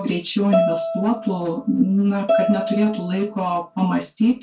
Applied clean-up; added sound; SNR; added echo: none; Bowed string instrument; 4 dB; reverberation time 0.2 s.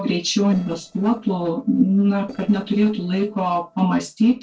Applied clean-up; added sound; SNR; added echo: neural separator model SepFormer DNS4.